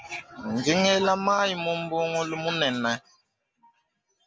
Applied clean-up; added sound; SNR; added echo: none; none; none; none.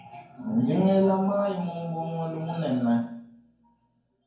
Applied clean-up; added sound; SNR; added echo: none; none; none; reverberation time 0.9 s.